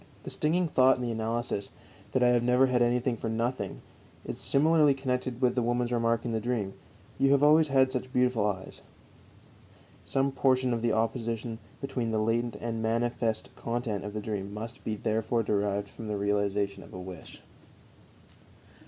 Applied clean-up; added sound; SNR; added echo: none; none; none; none.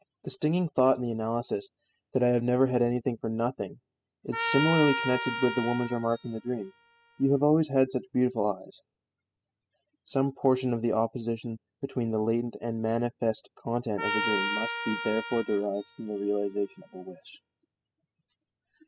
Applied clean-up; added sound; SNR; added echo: classical method spectral subtraction.